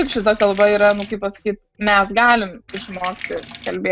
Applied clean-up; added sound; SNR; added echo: none; Sink (filling or washing); 14 dB; none.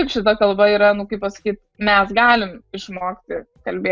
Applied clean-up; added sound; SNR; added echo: none; none; none; none.